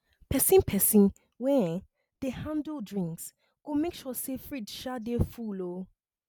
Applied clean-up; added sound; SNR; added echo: none; none; none; none.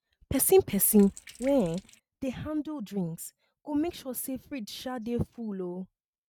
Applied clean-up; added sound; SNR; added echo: neural mask model RNNoise.